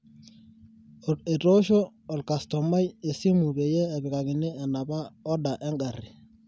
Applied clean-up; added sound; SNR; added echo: none; none; none; none.